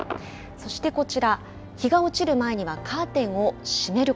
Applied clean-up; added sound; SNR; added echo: none; Crowd / Cheering / Fireworks; 17 dB; none.